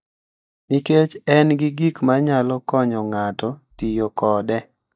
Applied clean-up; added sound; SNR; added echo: neural mask model DeepFilterNet 3.